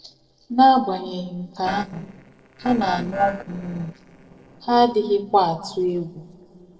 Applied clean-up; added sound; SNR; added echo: neural separator model SepFormer DNS4.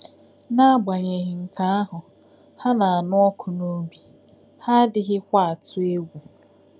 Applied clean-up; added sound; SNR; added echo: none; none; none; none.